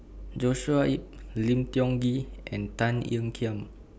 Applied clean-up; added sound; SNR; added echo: none; none; none; none.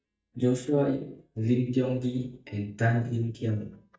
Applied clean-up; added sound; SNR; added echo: neural mask model DeepFilterNet 3.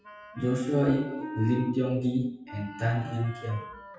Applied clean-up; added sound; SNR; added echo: classical method WPE with log-MMSE.